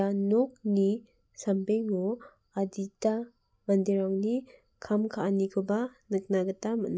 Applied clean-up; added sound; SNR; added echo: none; none; none; none.